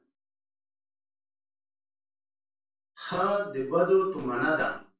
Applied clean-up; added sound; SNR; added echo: none; none; none; reverberation time 0.3 s.